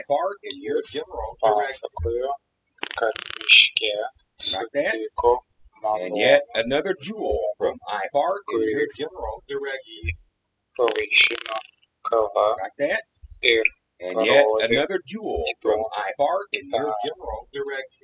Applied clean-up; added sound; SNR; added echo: classical method spectral subtraction.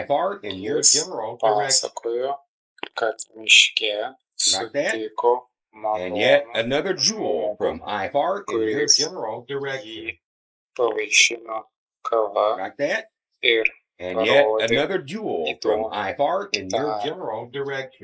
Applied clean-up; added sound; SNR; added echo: neural mask model Resemble Enhance denoiser.